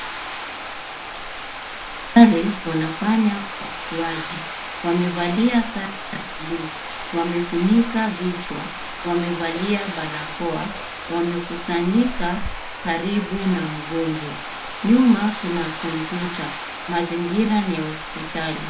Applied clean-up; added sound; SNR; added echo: none; Bathtub (filling or washing); 8 dB; reverberation time 0.4 s.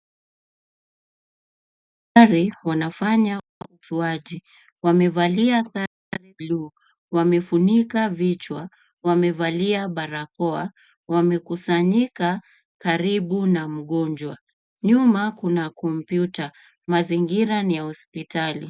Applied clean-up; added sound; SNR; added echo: none; none; none; none.